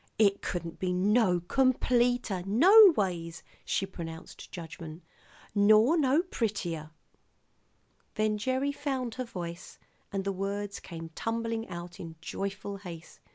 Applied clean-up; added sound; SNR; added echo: none; none; none; none.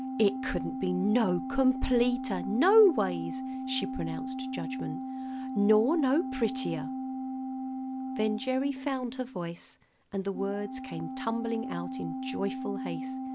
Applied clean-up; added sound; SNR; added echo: none; Organ; 6 dB; none.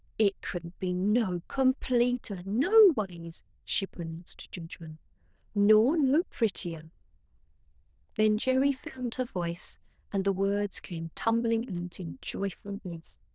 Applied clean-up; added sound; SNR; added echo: neural diffusion model UNIVERSE++.